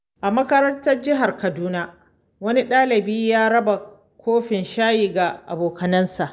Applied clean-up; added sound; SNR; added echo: none; none; none; none.